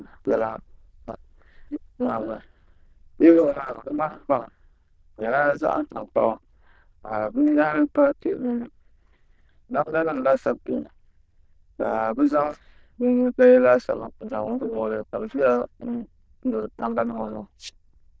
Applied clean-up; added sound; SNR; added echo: neural diffusion model UNIVERSE++.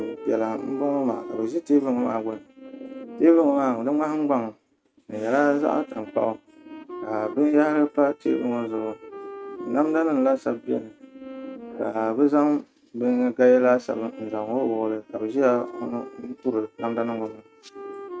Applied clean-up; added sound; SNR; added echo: neural mask model RNNoise.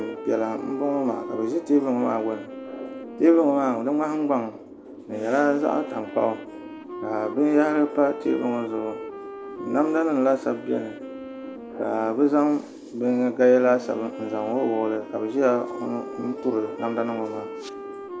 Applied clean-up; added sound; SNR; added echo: none; Wind instrument, woodwind instrument; 13 dB; none.